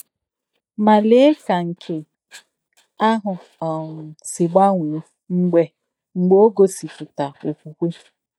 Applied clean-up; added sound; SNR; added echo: neural mask model DeepFilterNet 3.